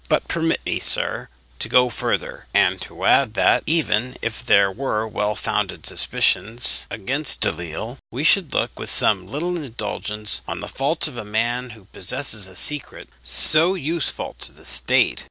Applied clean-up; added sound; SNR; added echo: none; none; none; none.